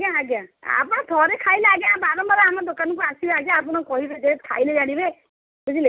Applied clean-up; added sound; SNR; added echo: none; none; none; none.